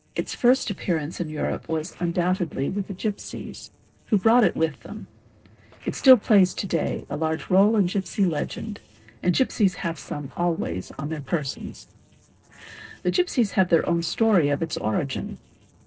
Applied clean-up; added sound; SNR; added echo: neural separator model SepFormer DNS4.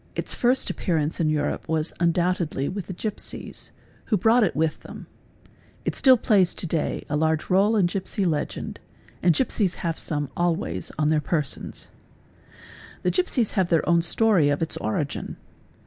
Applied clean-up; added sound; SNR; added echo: none; none; none; none.